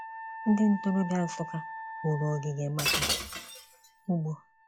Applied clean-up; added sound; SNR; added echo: classical method log-MMSE.